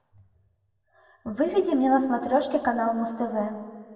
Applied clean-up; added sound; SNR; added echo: none; none; none; reverberation time 1.4 s.